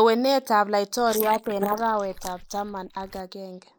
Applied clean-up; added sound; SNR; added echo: neural mask model Resemble Enhance denoiser.